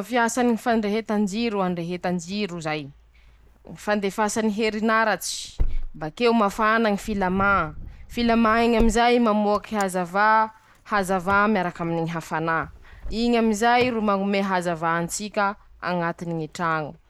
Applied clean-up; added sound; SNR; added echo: none; Wind; 12 dB; none.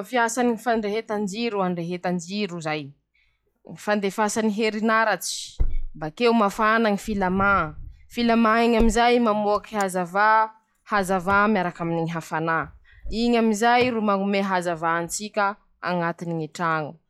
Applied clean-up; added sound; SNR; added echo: classical method log-MMSE.